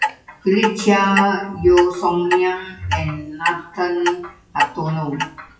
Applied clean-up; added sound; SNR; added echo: classical method WPE with log-MMSE.